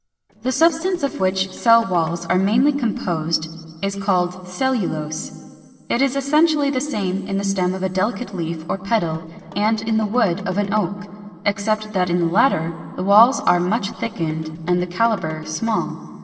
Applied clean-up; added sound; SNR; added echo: neural separator model SepFormer DNS4.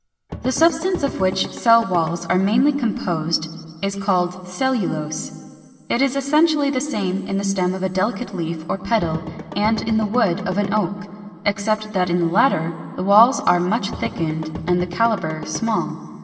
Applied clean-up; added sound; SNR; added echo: none; Drum / Drum kit; 13 dB; reverberation time 2.4 s.